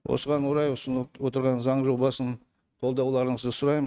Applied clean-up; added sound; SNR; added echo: neural mask model RNNoise.